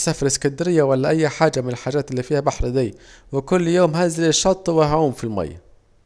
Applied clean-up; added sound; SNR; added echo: none; none; none; none.